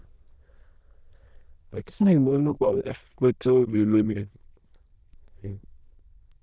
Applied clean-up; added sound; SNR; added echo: neural diffusion model UNIVERSE++.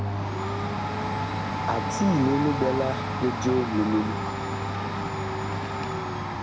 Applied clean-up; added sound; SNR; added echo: none; Domestic sounds, home sounds; 0 dB; none.